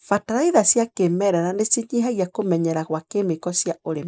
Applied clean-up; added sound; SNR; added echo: neural mask model Resemble Enhance denoiser.